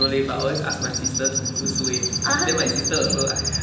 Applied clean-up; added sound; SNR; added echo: none; Chirp, tweet; 2 dB; reverberation time 0.8 s.